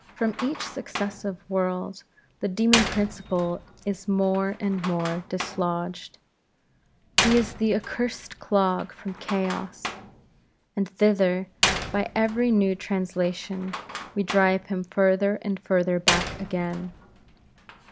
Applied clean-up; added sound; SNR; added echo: none; Slam; 7 dB; none.